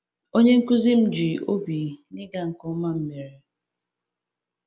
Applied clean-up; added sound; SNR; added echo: none; none; none; none.